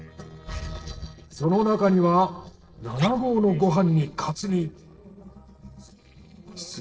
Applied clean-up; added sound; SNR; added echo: neural separator model SepFormer DNS4.